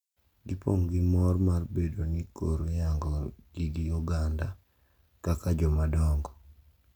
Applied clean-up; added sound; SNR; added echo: none; none; none; none.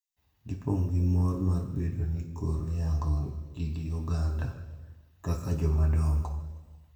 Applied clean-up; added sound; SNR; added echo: none; none; none; reverberation time 1.2 s.